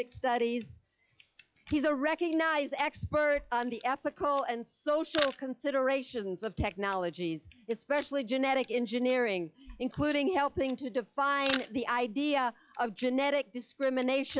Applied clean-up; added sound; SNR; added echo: classical method log-MMSE.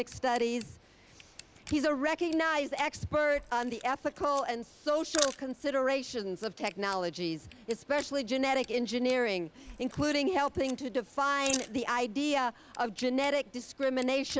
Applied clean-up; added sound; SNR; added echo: neural mask model Resemble Enhance denoiser.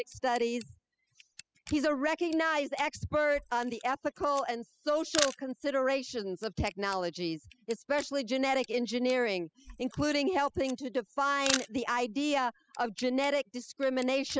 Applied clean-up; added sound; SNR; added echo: classical method spectral subtraction.